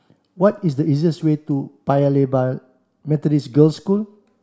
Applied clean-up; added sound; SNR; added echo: none; none; none; none.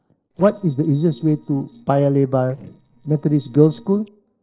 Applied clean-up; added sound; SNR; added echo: neural separator model SepFormer DNS4.